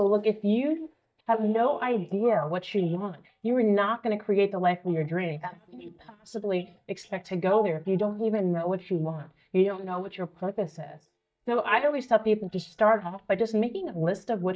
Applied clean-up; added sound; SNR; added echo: neural mask model DeepFilterNet 3.